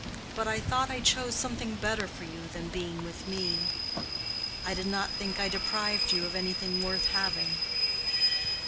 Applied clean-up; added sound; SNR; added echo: none; Rain / Train; -2 dB; none.